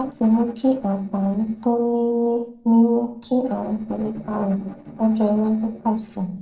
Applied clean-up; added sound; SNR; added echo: neural separator model SepFormer DNS4.